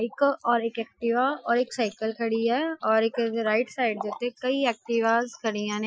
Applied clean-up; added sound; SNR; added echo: classical method Wiener filter.